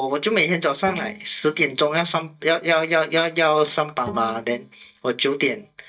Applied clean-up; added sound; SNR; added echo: neural mask model DeepFilterNet 3.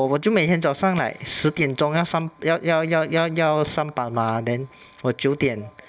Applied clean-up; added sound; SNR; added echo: none; none; none; none.